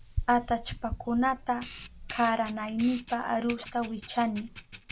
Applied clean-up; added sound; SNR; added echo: none; Camera; 11 dB; none.